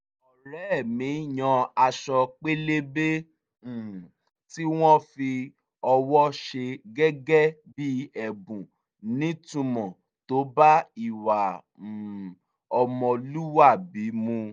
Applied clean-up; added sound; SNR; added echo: none; none; none; none.